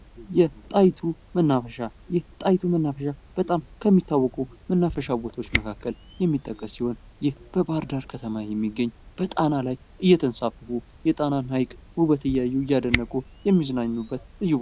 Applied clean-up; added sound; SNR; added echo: none; Camera; 14 dB; none.